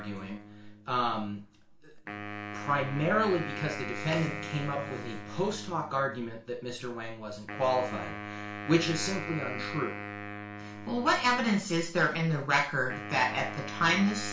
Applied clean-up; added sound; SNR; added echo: none; Wind instrument, woodwind instrument; 10 dB; reverberation time 0.3 s.